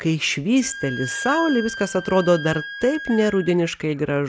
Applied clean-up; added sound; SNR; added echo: none; Wind instrument, woodwind instrument; 11 dB; none.